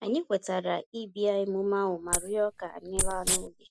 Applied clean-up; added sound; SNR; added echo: none; Wild animals; -1 dB; none.